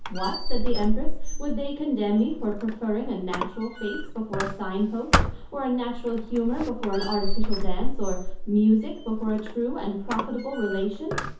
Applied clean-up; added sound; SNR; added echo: none; Squeak; -2 dB; reverberation time 0.5 s.